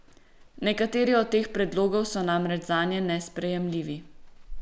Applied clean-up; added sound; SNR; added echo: none; Livestock, farm animals, working animals; 19 dB; none.